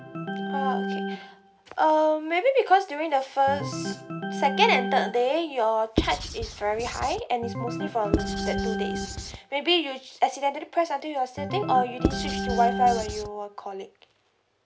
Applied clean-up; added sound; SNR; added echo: none; Writing + Organ; 6 dB; none.